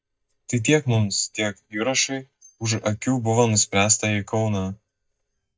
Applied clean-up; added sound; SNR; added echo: neural mask model DeepFilterNet 3.